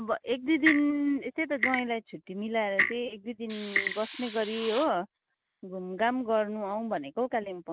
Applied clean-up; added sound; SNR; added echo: none; Clock + Hiss; 4 dB; none.